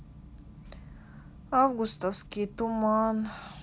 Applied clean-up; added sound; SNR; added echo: none; none; none; none.